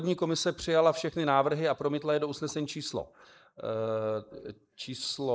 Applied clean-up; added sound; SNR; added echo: neural mask model Resemble Enhance denoiser.